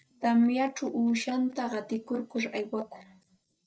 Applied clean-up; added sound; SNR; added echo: neural mask model Resemble Enhance denoiser.